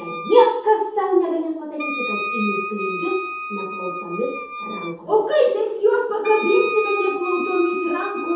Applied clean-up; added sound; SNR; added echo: none; Wind instrument, woodwind instrument; 9 dB; reverberation time 0.7 s.